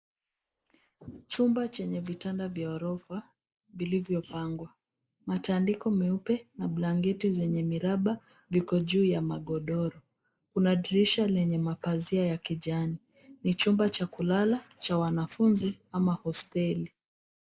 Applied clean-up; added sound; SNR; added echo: neural mask model Resemble Enhance denoiser.